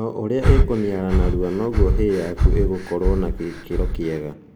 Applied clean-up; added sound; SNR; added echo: none; Breathing; -3 dB; none.